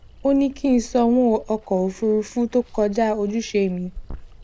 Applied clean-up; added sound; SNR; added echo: none; Water; 18 dB; none.